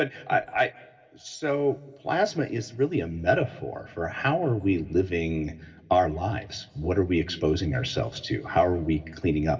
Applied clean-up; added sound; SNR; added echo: none; Breathing; 13 dB; reverberation time 1.4 s.